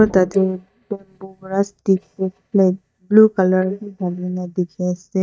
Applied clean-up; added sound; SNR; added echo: neural mask model DeepFilterNet 3.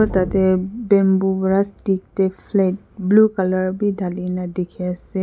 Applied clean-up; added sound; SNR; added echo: none; none; none; none.